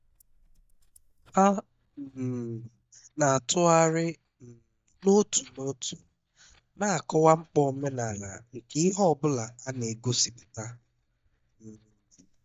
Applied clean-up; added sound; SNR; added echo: neural mask model DeepFilterNet 3.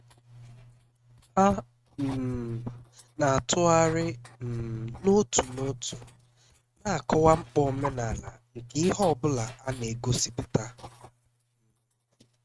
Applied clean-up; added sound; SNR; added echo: neural mask model RNNoise.